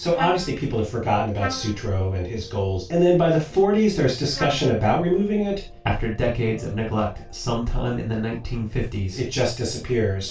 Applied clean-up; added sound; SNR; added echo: none; Trumpet; 13 dB; reverberation time 0.2 s.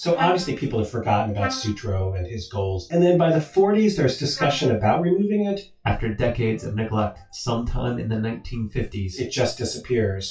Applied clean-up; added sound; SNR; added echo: classical method WPE with log-MMSE.